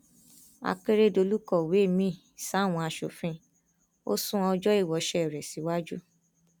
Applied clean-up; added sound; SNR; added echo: none; none; none; none.